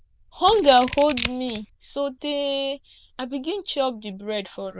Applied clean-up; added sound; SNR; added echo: neural diffusion model UNIVERSE++.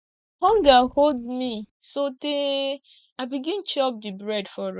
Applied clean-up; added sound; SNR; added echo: neural mask model DeepFilterNet 3.